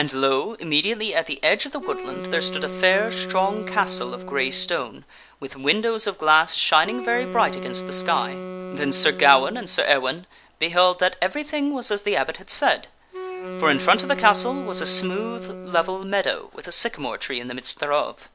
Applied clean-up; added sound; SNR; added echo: none; Wind instrument, woodwind instrument; 11 dB; none.